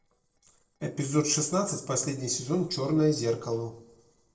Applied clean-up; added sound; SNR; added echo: neural separator model SepFormer DNS4.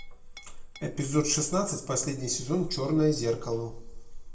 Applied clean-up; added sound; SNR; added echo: none; Chink, clink; 12 dB; reverberation time 0.5 s.